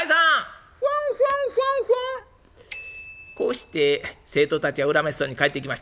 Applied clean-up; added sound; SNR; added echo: none; Bicycle bell; 12 dB; none.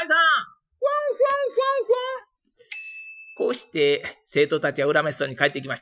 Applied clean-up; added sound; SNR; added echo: classical method Wiener filter.